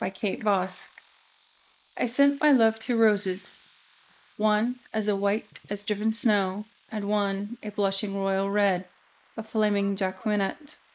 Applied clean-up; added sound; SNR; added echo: neural mask model Resemble Enhance denoiser.